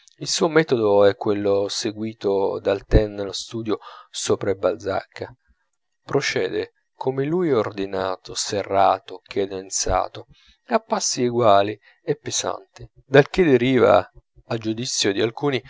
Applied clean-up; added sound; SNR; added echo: none; none; none; none.